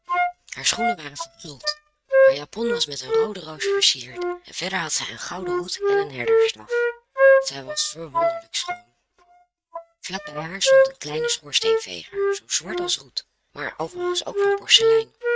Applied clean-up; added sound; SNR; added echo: neural mask model RNNoise.